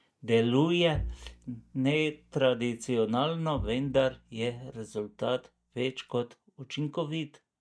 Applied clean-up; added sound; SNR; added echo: neural mask model DeepFilterNet 3.